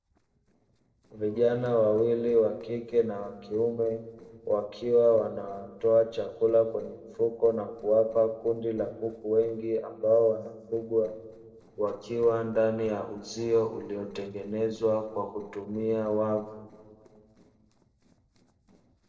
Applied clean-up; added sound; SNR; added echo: neural separator model SepFormer DNS4.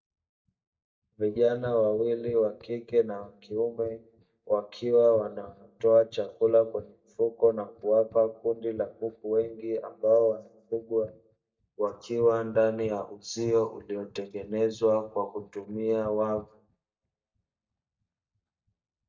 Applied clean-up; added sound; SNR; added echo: neural mask model DeepFilterNet 3.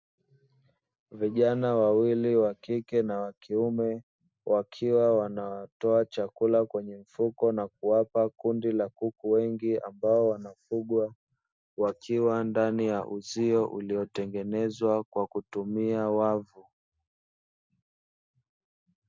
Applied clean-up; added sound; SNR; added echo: none; none; none; none.